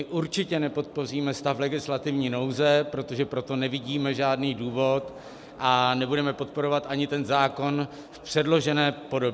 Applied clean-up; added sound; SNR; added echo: none; none; none; none.